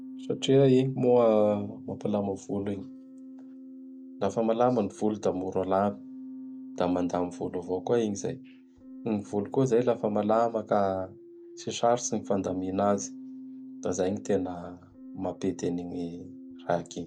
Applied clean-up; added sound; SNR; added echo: none; Keyboard (musical); 16 dB; none.